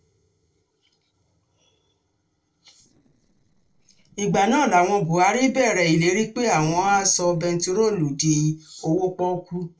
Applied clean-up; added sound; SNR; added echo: neural separator model SepFormer DNS4.